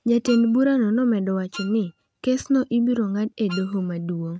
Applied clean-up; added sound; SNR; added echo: neural mask model RNNoise.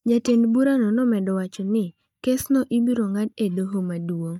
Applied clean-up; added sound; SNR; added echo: neural mask model DeepFilterNet 3.